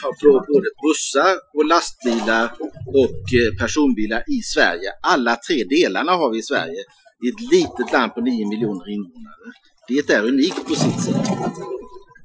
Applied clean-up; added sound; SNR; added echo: classical method Wiener filter.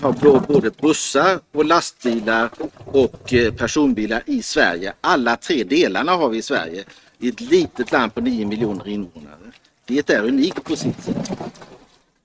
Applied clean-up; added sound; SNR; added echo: neural mask model RNNoise.